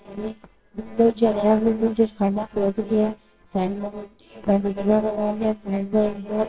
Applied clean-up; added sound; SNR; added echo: neural separator model SepFormer WHAMR!.